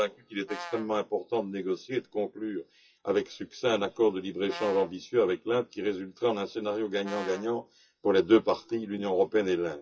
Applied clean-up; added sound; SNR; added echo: classical method WPE with log-MMSE.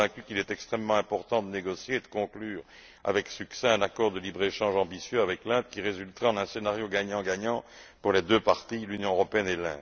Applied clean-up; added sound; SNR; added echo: none; none; none; none.